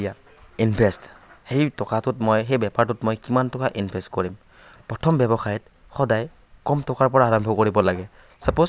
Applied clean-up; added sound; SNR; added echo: none; none; none; none.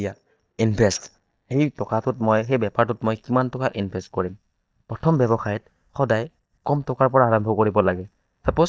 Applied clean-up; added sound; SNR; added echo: neural mask model DeepFilterNet 3.